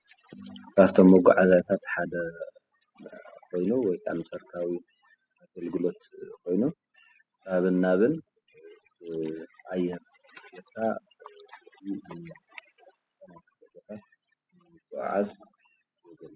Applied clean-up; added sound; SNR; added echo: classical method spectral subtraction.